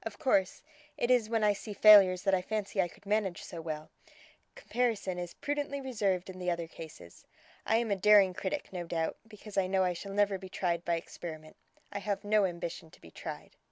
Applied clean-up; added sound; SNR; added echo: none; none; none; none.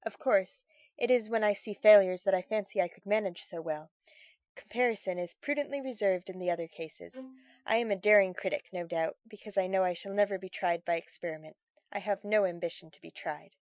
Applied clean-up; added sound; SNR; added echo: classical method Wiener filter.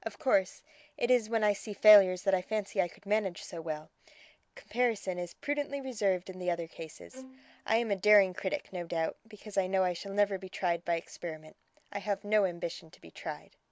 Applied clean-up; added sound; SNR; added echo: none; Bowed string instrument; 18 dB; none.